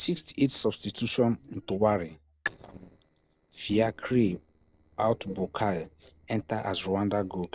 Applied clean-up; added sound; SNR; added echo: neural separator model SepFormer DNS4.